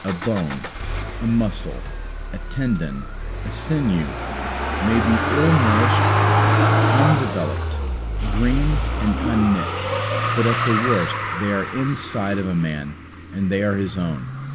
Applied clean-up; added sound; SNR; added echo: none; Motor vehicle (road); -1 dB; none.